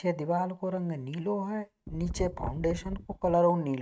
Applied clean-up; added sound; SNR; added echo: neural mask model RNNoise.